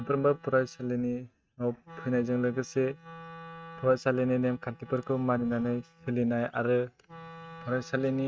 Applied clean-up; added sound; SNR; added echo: neural mask model RNNoise.